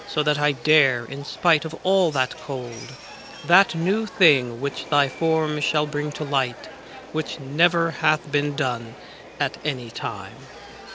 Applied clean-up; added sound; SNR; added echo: none; Subway, metro, underground; 17 dB; none.